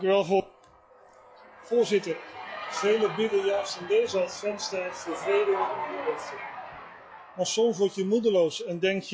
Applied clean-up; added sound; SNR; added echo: classical method log-MMSE.